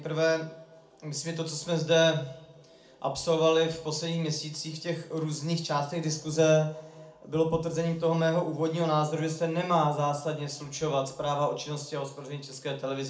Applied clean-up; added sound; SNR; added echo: none; none; none; reverberation time 0.4 s.